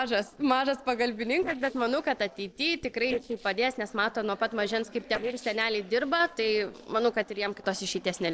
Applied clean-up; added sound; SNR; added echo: neural separator model SepFormer DNS4.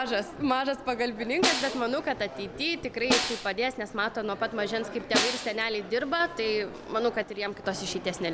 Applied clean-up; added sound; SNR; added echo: none; Snare drum; 4 dB; none.